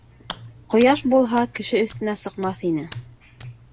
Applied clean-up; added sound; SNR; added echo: none; Hands; 17 dB; none.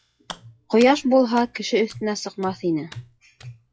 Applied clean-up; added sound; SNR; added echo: classical method log-MMSE.